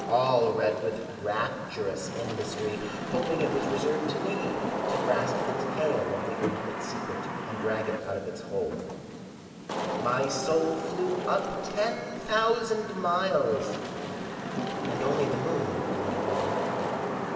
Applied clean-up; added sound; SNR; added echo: none; Wind / Rain; 2 dB; reverberation time 2.7 s.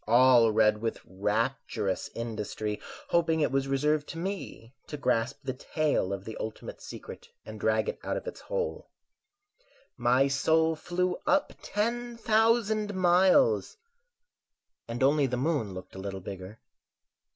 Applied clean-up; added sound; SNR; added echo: none; none; none; none.